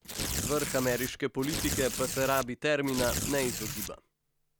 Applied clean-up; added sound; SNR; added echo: none; Tearing; 3 dB; none.